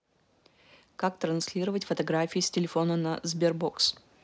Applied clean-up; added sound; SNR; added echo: none; none; none; none.